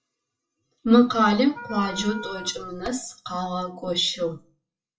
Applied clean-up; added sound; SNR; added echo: classical method WPE with log-MMSE.